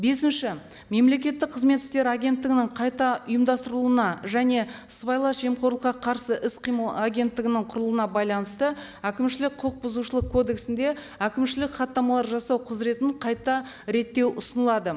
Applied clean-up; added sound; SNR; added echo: none; none; none; none.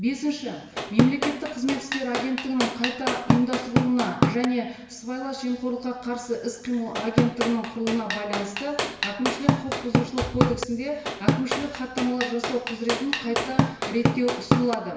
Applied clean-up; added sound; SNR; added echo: none; Drum / Drum kit; -1 dB; reverberation time 1.0 s.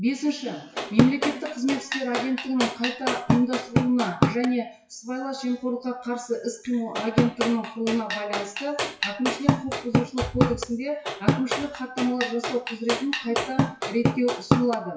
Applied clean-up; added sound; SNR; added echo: classical method WPE with log-MMSE.